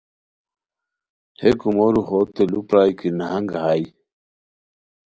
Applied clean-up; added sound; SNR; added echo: none; none; none; none.